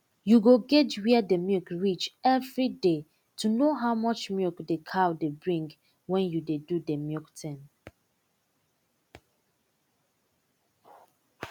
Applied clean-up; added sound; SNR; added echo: none; none; none; none.